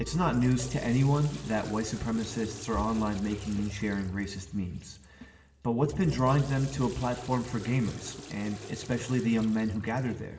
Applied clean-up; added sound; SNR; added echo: none; Toilet flush / Water; 18 dB; reverberation time 0.8 s.